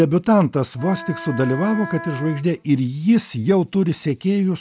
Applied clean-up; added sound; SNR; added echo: none; Wind instrument, woodwind instrument; 14 dB; none.